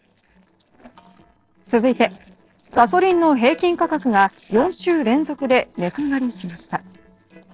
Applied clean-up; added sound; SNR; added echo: neural separator model SepFormer DNS4.